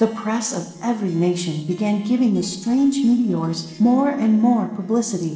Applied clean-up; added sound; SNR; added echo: neural separator model SepFormer DNS4.